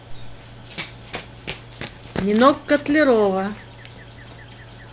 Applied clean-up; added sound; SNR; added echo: none; Run; 14 dB; none.